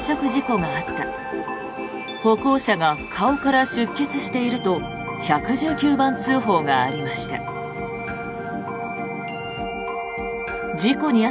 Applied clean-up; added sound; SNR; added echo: none; none; none; none.